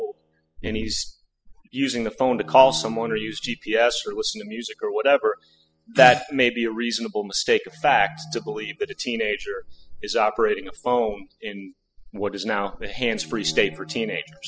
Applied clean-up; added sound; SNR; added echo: classical method spectral subtraction.